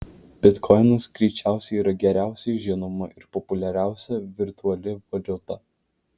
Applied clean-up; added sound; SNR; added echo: none; none; none; none.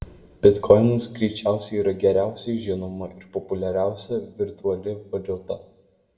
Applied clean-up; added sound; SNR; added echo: none; none; none; reverberation time 0.7 s.